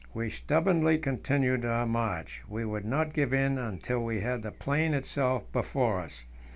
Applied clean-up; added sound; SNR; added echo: none; none; none; none.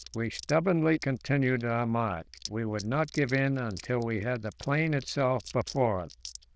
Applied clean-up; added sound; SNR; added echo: neural diffusion model UNIVERSE++.